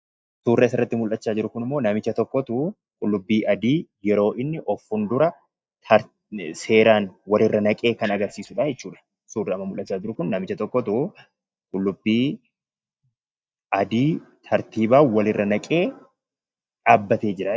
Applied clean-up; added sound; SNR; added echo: neural mask model DeepFilterNet 3.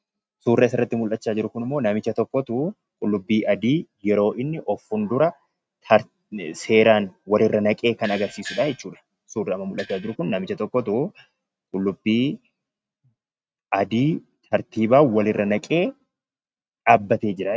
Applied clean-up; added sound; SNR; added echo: neural mask model RNNoise.